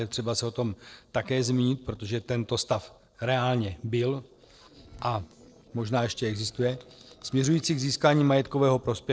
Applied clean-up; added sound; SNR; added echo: neural separator model SepFormer DNS4.